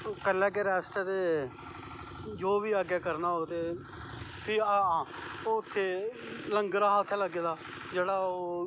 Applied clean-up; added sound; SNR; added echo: none; none; none; none.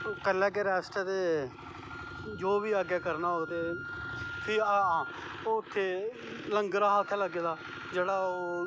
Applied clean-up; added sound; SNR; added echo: none; Wind instrument, woodwind instrument; 13 dB; none.